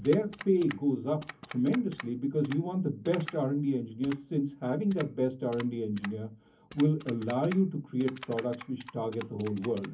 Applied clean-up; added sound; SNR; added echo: none; Typing; 18 dB; reverberation time 0.3 s.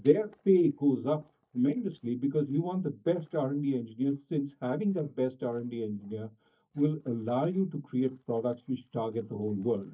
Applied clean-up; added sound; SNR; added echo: neural mask model DeepFilterNet 3.